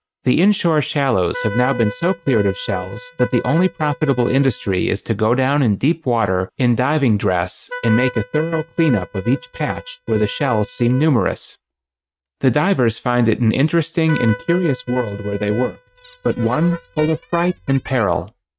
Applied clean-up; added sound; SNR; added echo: neural mask model RNNoise.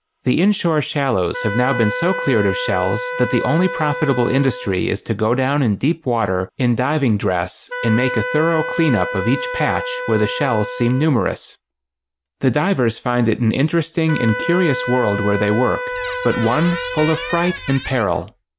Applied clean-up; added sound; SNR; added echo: none; Wind instrument, woodwind instrument + Squeak; 8 dB; none.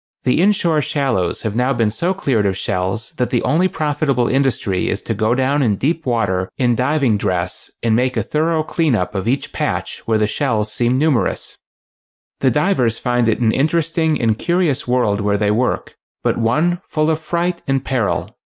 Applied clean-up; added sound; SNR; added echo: none; none; none; none.